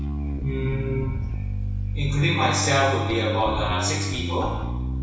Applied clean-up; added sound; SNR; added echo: none; Bass guitar; 1 dB; reverberation time 1.1 s.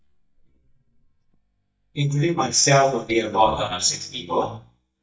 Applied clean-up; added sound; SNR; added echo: neural mask model DeepFilterNet 3.